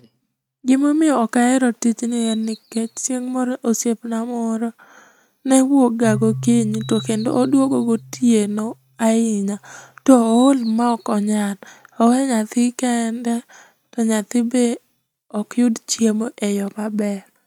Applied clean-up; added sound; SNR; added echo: neural mask model RNNoise.